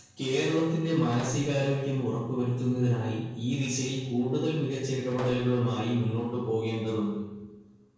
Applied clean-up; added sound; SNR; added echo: neural separator model SepFormer DNS4.